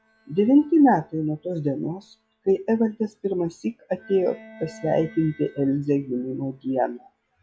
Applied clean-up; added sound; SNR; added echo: classical method log-MMSE.